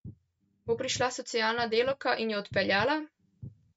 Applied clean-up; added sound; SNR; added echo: neural mask model RNNoise.